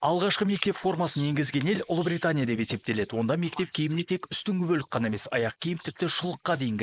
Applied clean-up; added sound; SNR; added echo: neural mask model Resemble Enhance denoiser.